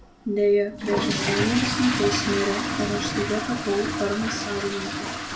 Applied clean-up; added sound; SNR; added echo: none; Fill (with liquid) / Toilet flush; 2 dB; reverberation time 0.3 s.